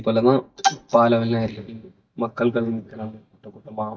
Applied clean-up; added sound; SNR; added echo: neural mask model DeepFilterNet 3.